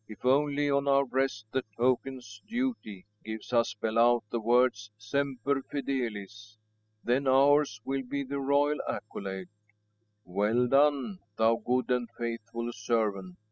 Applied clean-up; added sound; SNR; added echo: classical method spectral subtraction.